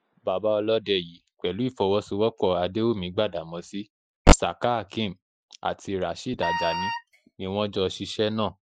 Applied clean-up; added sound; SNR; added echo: classical method Wiener filter.